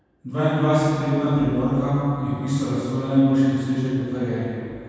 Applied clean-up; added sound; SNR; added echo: none; none; none; reverberation time 2.1 s.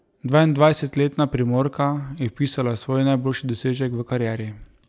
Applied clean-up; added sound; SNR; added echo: none; none; none; none.